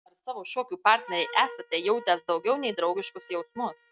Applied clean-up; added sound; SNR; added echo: neural mask model RNNoise.